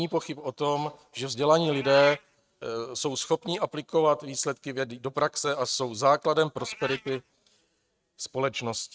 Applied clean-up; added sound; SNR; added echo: neural mask model RNNoise.